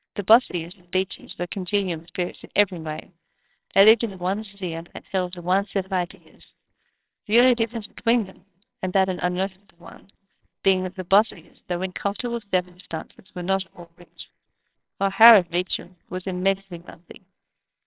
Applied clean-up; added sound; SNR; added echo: neural separator model SepFormer WHAMR!.